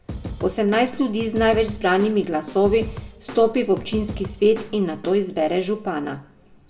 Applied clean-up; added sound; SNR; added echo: none; Snare drum / Drum kit; 13 dB; reverberation time 0.8 s.